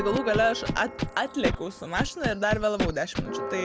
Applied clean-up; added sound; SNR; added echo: none; Scratching (performance technique) + Church bell; 4 dB; none.